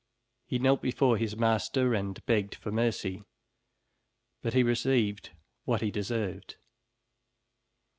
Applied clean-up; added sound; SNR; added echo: none; none; none; none.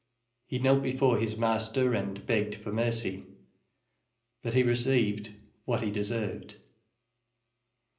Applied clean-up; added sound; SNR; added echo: none; none; none; reverberation time 0.5 s.